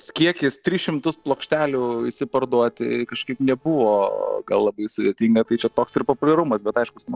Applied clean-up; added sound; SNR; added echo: neural separator model SepFormer DNS4.